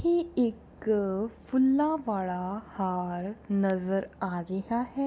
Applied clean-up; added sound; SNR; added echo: none; none; none; none.